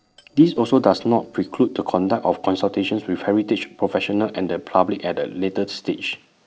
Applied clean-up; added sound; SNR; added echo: neural separator model SepFormer DNS4.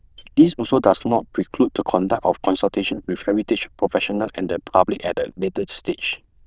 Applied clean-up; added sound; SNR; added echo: neural diffusion model UNIVERSE++.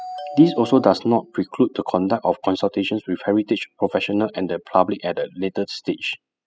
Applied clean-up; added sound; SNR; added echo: classical method spectral subtraction.